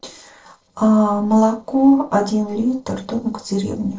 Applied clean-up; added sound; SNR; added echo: neural separator model SepFormer DNS4.